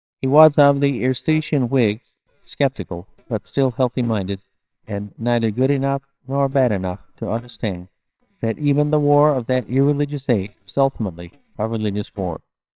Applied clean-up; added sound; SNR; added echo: neural separator model SepFormer WHAMR!.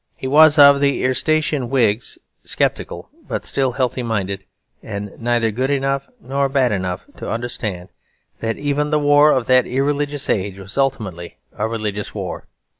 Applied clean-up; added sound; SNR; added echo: none; none; none; none.